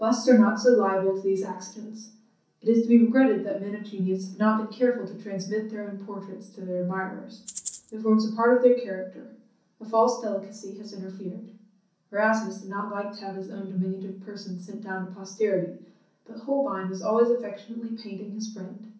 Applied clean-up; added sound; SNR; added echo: none; Rattle (instrument); 11 dB; reverberation time 0.6 s.